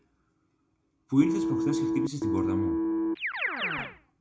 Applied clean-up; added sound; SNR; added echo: none; Keyboard (musical); -2 dB; reverberation time 0.3 s.